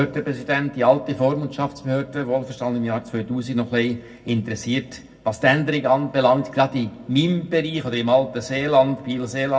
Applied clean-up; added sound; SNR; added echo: none; none; none; reverberation time 0.4 s.